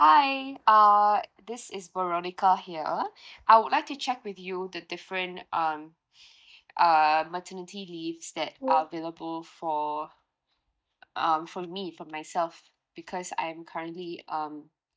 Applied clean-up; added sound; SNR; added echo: neural mask model DeepFilterNet 3.